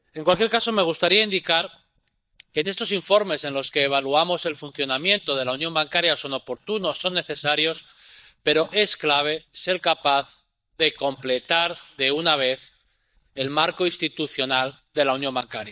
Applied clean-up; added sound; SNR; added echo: neural mask model DeepFilterNet 3.